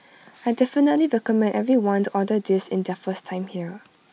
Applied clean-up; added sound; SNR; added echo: none; none; none; none.